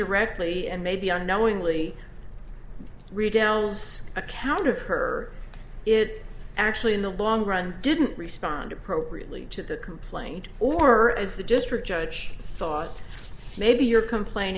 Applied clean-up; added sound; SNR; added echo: none; none; none; none.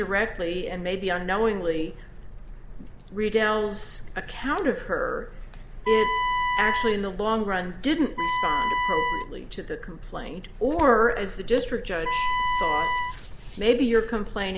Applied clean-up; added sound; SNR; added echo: none; Wind instrument, woodwind instrument; 1 dB; none.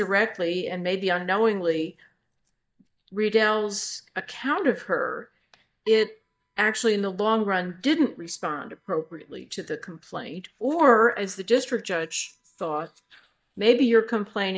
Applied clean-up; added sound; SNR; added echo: neural mask model DeepFilterNet 3.